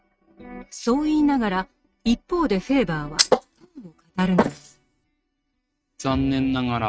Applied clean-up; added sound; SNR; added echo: neural mask model RNNoise.